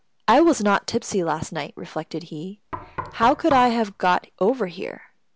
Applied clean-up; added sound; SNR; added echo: none; Knock; 13 dB; none.